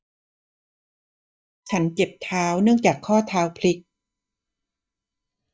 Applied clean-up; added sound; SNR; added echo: neural mask model DeepFilterNet 3.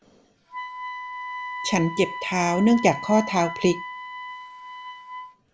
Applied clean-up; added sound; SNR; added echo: none; Wind instrument, woodwind instrument; 10 dB; none.